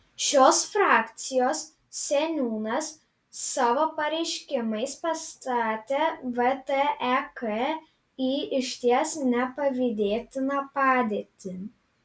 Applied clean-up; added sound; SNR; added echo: none; none; none; none.